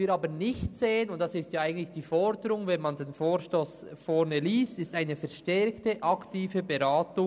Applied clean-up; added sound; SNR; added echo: none; none; none; none.